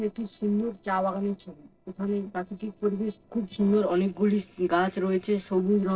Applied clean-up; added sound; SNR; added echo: neural separator model SepFormer DNS4.